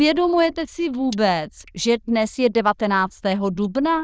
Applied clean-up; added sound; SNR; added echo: neural diffusion model UNIVERSE++.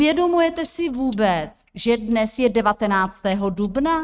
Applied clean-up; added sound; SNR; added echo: neural mask model RNNoise.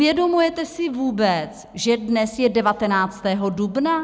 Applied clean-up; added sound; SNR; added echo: none; none; none; none.